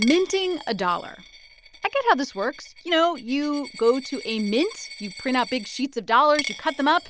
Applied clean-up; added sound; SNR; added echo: none; Coin (dropping); 15 dB; none.